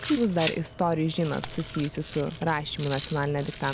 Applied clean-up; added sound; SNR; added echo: none; Rattle + Raindrop; 6 dB; none.